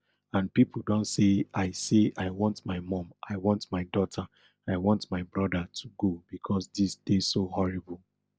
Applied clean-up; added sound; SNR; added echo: none; none; none; none.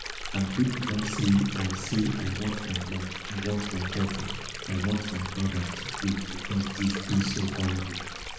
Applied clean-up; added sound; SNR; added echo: none; Stream; 7 dB; reverberation time 0.9 s.